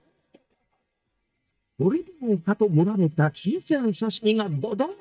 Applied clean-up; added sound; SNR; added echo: neural mask model DeepFilterNet 3.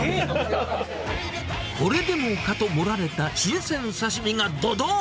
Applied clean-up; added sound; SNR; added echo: none; none; none; none.